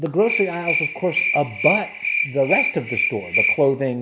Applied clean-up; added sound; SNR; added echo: none; Cricket; 1 dB; none.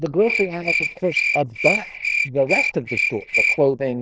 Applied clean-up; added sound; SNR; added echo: neural diffusion model UNIVERSE++.